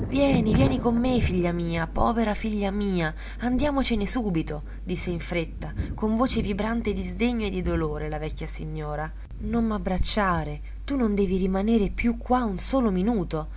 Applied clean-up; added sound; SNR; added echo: none; Thunder; 10 dB; none.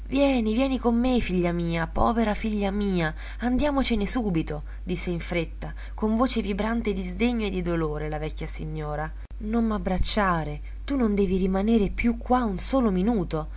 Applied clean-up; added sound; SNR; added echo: none; none; none; none.